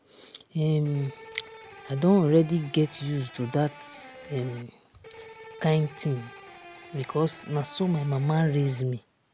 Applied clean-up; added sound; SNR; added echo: none; Electric guitar; 19 dB; none.